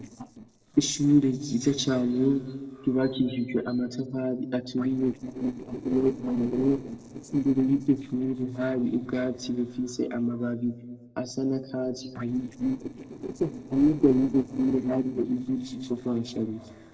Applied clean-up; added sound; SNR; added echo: neural separator model SepFormer DNS4.